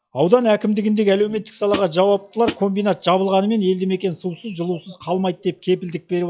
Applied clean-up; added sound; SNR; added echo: classical method log-MMSE.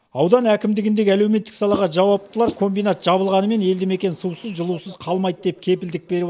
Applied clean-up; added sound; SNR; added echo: neural mask model Resemble Enhance denoiser.